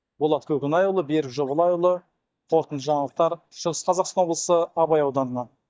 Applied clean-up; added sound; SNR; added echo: neural mask model DeepFilterNet 3.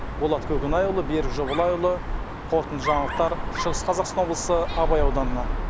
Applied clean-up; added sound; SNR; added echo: none; Dog; 2 dB; none.